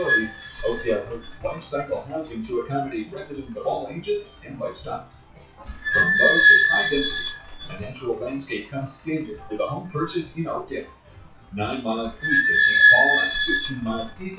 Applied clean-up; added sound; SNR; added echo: classical method WPE with log-MMSE.